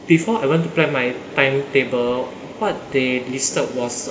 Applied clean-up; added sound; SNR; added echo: none; none; none; none.